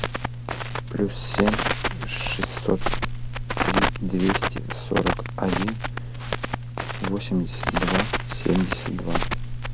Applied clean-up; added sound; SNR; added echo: none; Crackle; -2 dB; none.